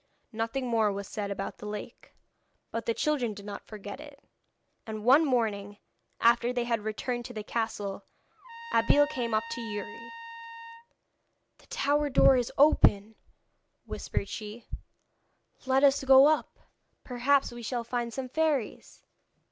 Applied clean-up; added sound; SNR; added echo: none; Trumpet; 13 dB; none.